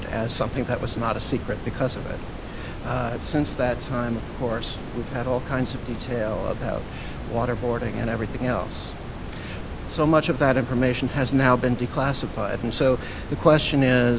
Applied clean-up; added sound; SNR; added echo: none; Water; 8 dB; none.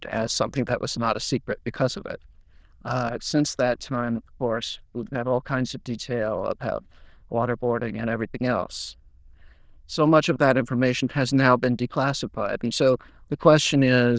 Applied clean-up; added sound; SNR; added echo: neural diffusion model UNIVERSE++.